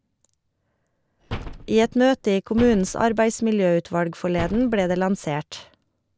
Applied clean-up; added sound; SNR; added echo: none; Slam; 13 dB; none.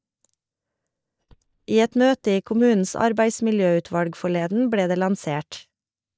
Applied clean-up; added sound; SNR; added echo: neural mask model DeepFilterNet 3.